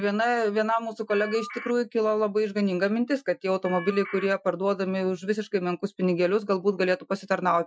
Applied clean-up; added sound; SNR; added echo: classical method Wiener filter.